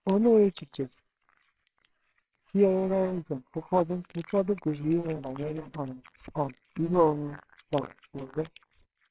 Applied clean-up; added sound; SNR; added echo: neural separator model SepFormer WHAMR!.